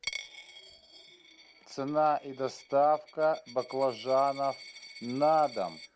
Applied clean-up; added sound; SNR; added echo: none; Coin (dropping); 17 dB; none.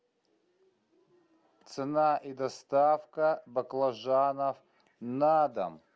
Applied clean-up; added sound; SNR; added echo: none; none; none; none.